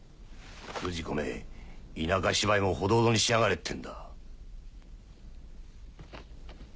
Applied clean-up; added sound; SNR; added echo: none; none; none; none.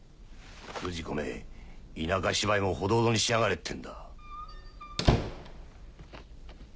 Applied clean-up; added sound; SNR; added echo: none; Squeak; 1 dB; none.